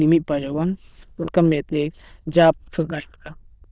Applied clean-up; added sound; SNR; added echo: neural diffusion model UNIVERSE++.